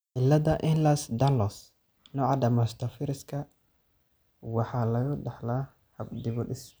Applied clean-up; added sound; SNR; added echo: none; none; none; none.